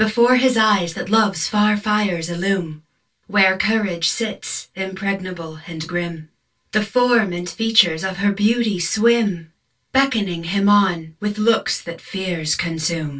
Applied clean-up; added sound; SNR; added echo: none; none; none; reverberation time 0.2 s.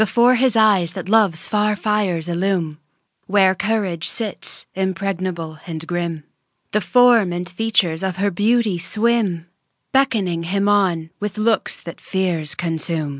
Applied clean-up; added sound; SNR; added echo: none; none; none; none.